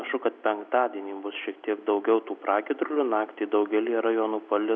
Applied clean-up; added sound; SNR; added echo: none; none; none; none.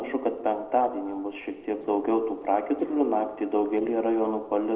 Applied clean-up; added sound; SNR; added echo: neural separator model SepFormer DNS4.